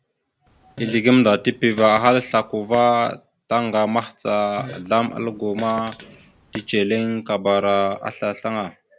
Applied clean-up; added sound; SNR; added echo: none; Fart; 18 dB; none.